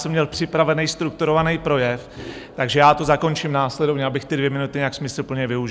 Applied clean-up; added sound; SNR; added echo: none; none; none; none.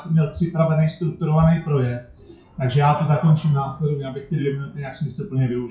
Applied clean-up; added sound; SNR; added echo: classical method WPE with log-MMSE.